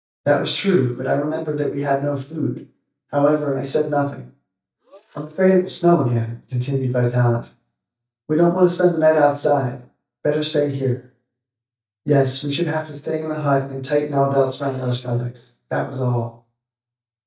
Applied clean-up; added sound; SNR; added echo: neural mask model DeepFilterNet 3.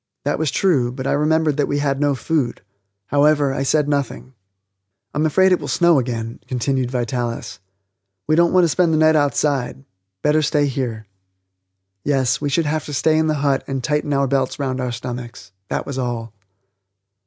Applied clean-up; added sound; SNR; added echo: none; none; none; none.